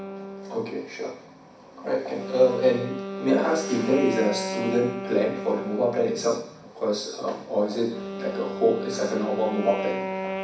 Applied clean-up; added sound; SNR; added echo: none; Wind instrument, woodwind instrument; 8 dB; reverberation time 0.6 s.